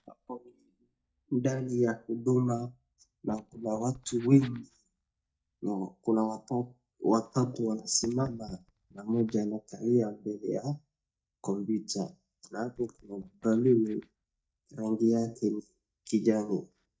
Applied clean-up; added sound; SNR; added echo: neural mask model DeepFilterNet 3.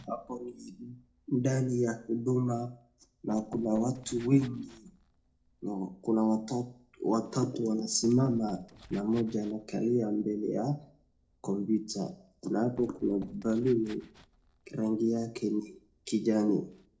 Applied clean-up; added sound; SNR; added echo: neural separator model SepFormer DNS4.